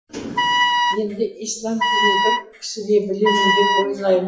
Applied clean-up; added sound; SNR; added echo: classical method WPE with log-MMSE.